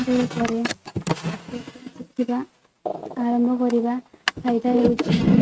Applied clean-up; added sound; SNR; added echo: neural mask model RNNoise.